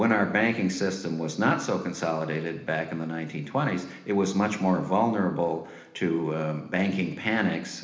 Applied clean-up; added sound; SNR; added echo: none; none; none; reverberation time 1.0 s.